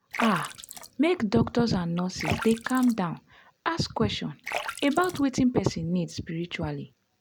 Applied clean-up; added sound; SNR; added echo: none; Splash, splatter + Tap; 12 dB; none.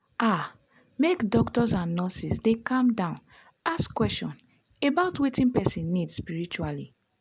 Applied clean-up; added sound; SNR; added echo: none; none; none; none.